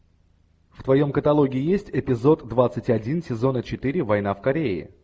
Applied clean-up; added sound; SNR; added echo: none; none; none; none.